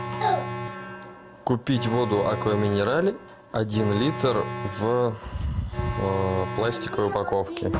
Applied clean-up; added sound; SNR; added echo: none; Alarm; 8 dB; none.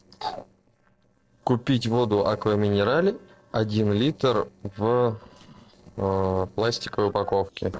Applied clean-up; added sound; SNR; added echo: neural separator model SepFormer DNS4.